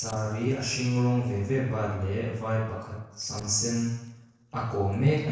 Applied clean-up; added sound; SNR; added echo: neural separator model SepFormer DNS4.